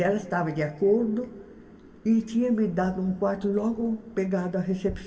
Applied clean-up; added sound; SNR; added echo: none; none; none; reverberation time 1.6 s.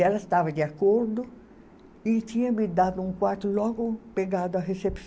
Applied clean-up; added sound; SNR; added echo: none; none; none; none.